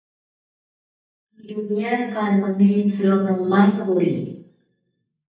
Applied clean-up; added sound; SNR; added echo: neural mask model DeepFilterNet 3.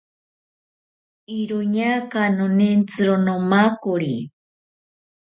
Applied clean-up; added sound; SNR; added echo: none; none; none; none.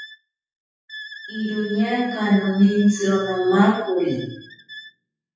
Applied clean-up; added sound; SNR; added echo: classical method WPE with log-MMSE.